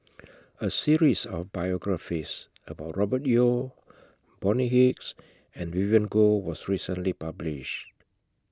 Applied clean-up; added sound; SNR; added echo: none; none; none; none.